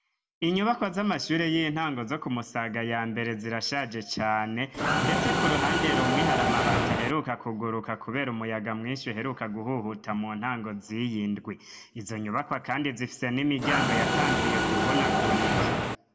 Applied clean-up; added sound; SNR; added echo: none; Mechanisms; -4 dB; reverberation time 0.8 s.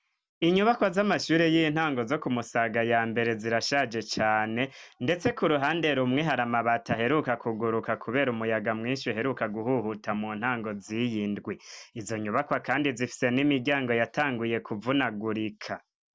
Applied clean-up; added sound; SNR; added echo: none; none; none; none.